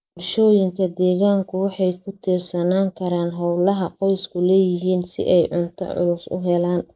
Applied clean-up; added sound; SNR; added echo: neural mask model Resemble Enhance denoiser.